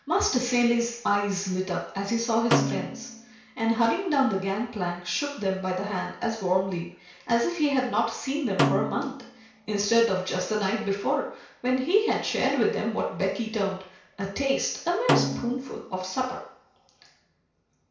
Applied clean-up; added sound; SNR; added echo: none; Snare drum; 5 dB; reverberation time 0.6 s.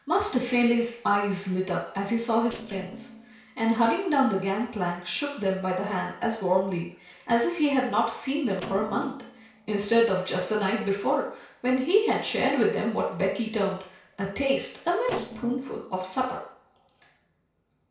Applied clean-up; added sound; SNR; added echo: neural separator model SepFormer DNS4.